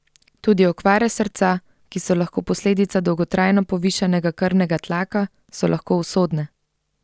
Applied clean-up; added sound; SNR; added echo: none; none; none; none.